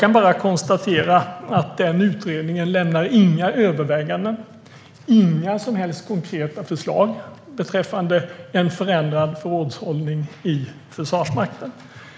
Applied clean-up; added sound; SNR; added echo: none; none; none; none.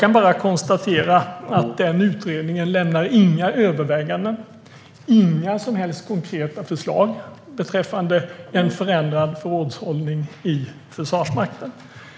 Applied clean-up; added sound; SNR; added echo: none; Brass instrument; 14 dB; none.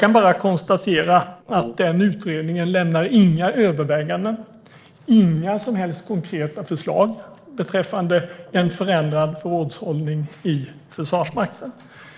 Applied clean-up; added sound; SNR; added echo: neural separator model SepFormer DNS4.